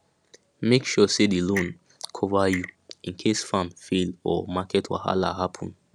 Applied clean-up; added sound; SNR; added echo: none; Clock; 13 dB; none.